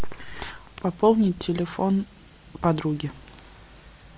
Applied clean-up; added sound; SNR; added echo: none; none; none; none.